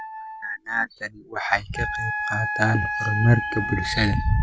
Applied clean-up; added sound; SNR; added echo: none; Wind instrument, woodwind instrument; 6 dB; none.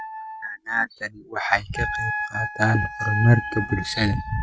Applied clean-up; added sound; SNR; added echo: neural mask model RNNoise.